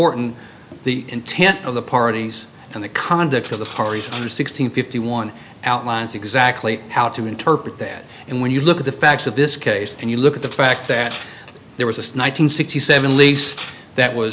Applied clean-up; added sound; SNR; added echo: none; Cutlery, silverware; 15 dB; none.